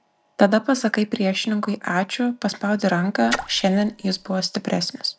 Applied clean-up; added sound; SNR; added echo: none; Splash, splatter; 10 dB; none.